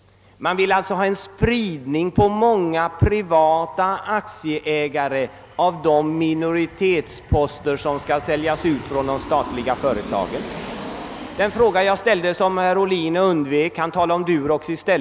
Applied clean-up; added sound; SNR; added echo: none; Aircraft; 18 dB; none.